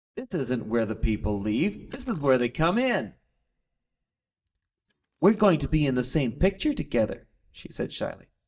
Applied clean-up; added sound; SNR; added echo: neural mask model DeepFilterNet 3.